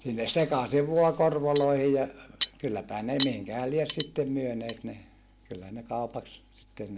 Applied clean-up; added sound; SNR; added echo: none; Cutlery, silverware; 12 dB; none.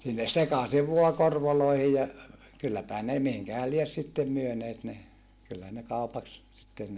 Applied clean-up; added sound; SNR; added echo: none; none; none; none.